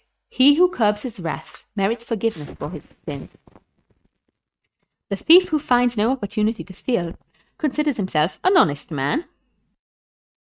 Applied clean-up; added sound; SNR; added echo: neural mask model RNNoise.